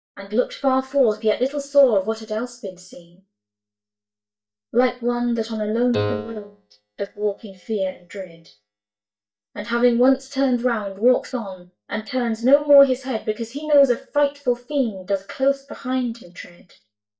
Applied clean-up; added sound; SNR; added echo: neural mask model DeepFilterNet 3.